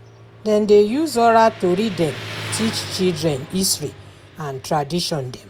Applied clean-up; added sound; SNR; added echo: none; Motorcycle; 15 dB; none.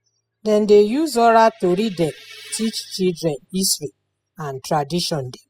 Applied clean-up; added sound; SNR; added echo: classical method spectral subtraction.